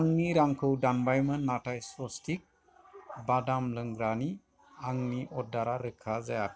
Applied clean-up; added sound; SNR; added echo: none; none; none; none.